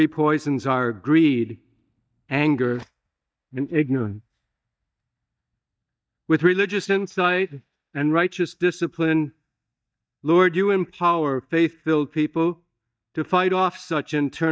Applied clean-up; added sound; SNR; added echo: neural mask model DeepFilterNet 3.